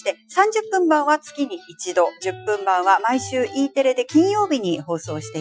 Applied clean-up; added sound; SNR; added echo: classical method Wiener filter.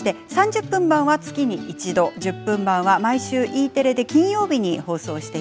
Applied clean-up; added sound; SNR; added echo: none; none; none; none.